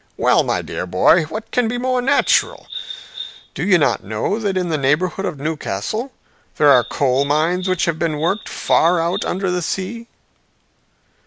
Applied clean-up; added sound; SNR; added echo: none; Bird vocalization, bird call, bird song; 13 dB; none.